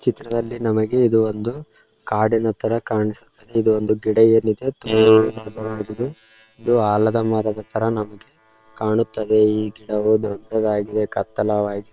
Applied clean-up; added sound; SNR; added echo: neural separator model SepFormer WHAM!.